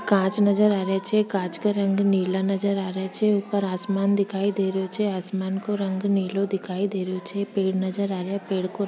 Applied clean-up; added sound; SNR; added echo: none; none; none; none.